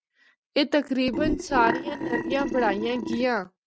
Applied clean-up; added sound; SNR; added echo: neural mask model RNNoise.